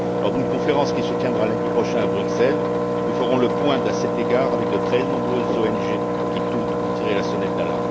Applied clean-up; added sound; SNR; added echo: none; Engine; -3 dB; none.